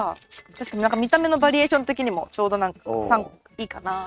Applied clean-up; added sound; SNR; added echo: neural mask model RNNoise.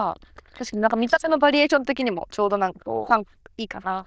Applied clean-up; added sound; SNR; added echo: neural diffusion model UNIVERSE++.